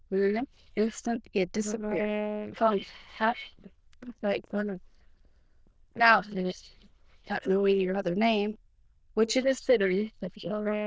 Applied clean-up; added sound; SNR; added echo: neural diffusion model UNIVERSE++.